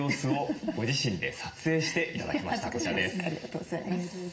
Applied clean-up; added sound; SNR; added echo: none; none; none; reverberation time 1.2 s.